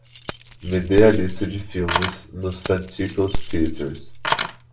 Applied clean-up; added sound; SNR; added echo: none; Keys jangling; 3 dB; reverberation time 0.3 s.